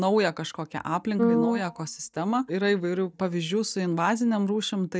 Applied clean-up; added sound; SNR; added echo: neural mask model DeepFilterNet 3.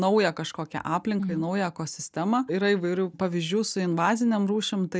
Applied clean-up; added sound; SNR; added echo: none; none; none; none.